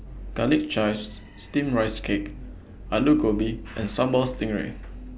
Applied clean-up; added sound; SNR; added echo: none; none; none; none.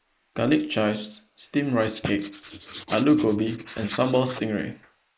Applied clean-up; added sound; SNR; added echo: neural mask model Resemble Enhance denoiser.